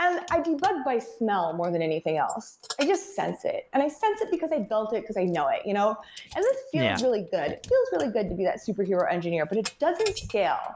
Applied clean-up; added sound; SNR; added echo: neural mask model Resemble Enhance denoiser.